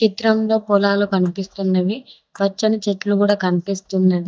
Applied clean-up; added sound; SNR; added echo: neural mask model DeepFilterNet 3.